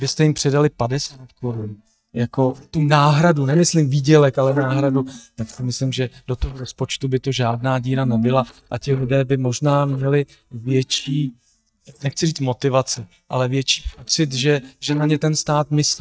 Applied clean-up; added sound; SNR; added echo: neural mask model DeepFilterNet 3.